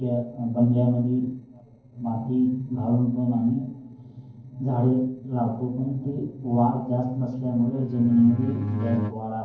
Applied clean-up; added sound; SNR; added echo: neural separator model SepFormer DNS4.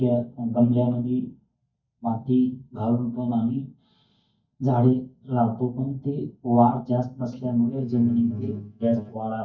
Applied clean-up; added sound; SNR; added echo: neural mask model DeepFilterNet 3.